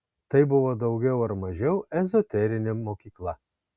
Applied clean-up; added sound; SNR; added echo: none; none; none; none.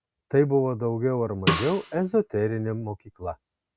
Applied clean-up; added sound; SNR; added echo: none; Snare drum; 4 dB; none.